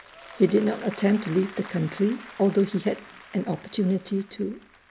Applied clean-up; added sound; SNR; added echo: none; Applause; 19 dB; none.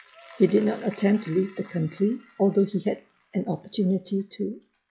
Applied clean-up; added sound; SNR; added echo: classical method log-MMSE.